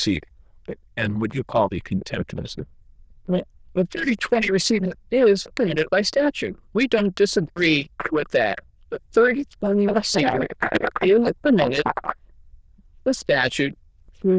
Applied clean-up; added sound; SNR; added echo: neural diffusion model UNIVERSE++.